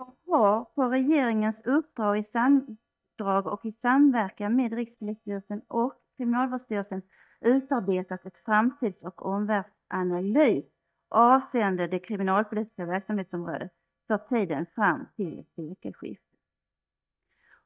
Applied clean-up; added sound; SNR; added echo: neural mask model DeepFilterNet 3.